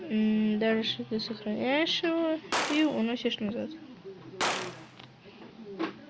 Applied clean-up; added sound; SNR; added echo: none; Gunshot, gunfire; 7 dB; none.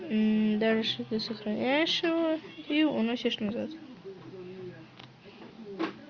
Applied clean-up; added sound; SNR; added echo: none; none; none; none.